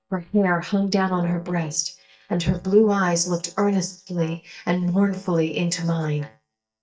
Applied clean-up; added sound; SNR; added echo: neural mask model DeepFilterNet 3.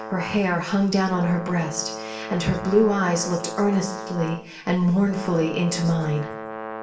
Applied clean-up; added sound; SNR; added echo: none; Brass instrument; 11 dB; reverberation time 0.7 s.